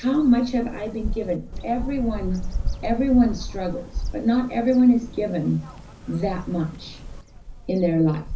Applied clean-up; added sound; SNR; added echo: none; Bird vocalization, bird call, bird song; 8 dB; reverberation time 0.4 s.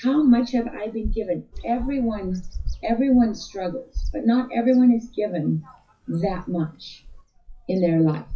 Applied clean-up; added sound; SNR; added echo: classical method WPE with log-MMSE.